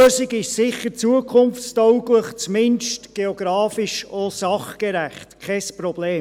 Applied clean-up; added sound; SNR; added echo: none; none; none; none.